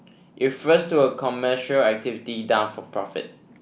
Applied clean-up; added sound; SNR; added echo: none; none; none; none.